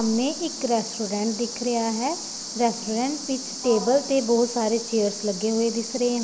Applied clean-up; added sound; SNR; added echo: none; Cricket; 9 dB; none.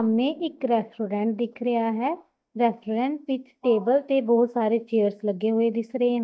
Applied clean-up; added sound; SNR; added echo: neural mask model DeepFilterNet 3.